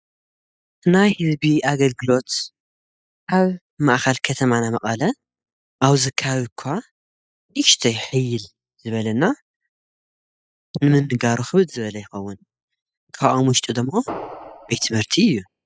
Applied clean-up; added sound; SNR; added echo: classical method spectral subtraction.